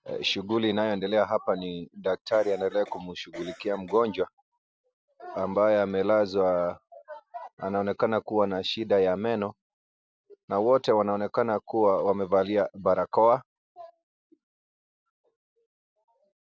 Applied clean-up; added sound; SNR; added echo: none; Cough; 20 dB; none.